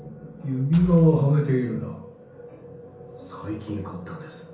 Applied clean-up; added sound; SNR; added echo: none; Engine / Car; 16 dB; reverberation time 0.6 s.